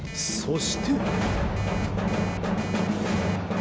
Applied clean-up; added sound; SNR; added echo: none; Alarm; 17 dB; none.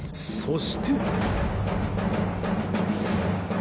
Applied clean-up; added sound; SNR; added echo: none; none; none; none.